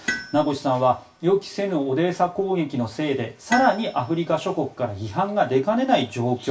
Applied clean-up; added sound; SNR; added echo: none; Tools; 15 dB; reverberation time 0.2 s.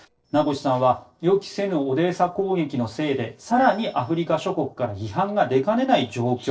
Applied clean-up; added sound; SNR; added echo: neural separator model SepFormer DNS4.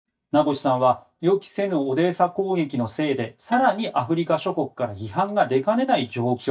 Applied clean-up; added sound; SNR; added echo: neural mask model DeepFilterNet 3.